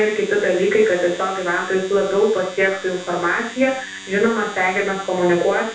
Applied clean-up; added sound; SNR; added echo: none; Domestic sounds, home sounds; 17 dB; reverberation time 0.3 s.